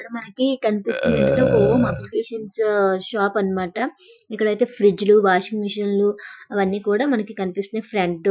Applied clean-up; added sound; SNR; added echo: classical method Wiener filter.